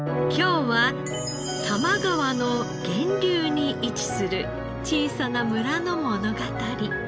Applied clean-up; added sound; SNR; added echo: none; Electric guitar; 12 dB; none.